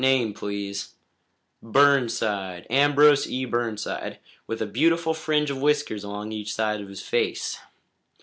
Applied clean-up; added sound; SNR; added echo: none; none; none; none.